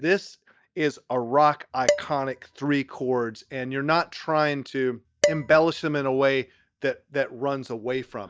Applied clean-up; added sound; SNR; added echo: neural mask model DeepFilterNet 3.